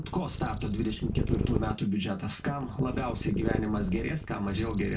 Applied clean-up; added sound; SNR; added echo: none; Purr; 3 dB; reverberation time 0.2 s.